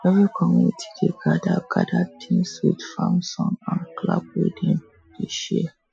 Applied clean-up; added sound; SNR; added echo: classical method Wiener filter.